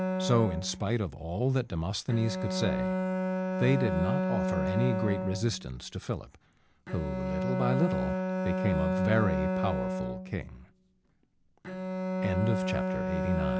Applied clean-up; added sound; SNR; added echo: none; Bowed string instrument; 0 dB; none.